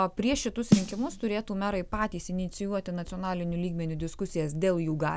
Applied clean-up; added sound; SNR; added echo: none; Snare drum; 1 dB; none.